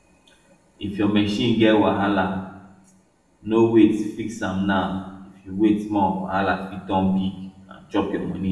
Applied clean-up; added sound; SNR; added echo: none; none; none; reverberation time 0.7 s.